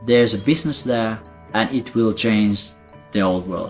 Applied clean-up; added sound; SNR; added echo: none; Chirp, tweet; 3 dB; none.